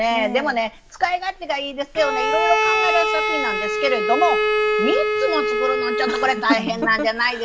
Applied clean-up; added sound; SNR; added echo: none; Bowed string instrument; 0 dB; none.